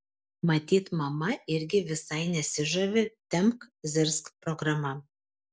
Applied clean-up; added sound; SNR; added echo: none; none; none; none.